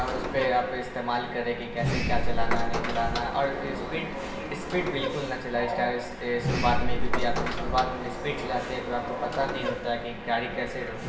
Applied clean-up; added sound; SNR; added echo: none; Sliding door; 0 dB; reverberation time 1.1 s.